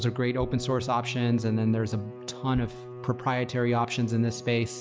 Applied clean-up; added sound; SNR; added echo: none; Bowed string instrument; 12 dB; none.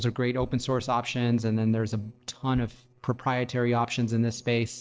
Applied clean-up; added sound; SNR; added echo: neural separator model SepFormer DNS4.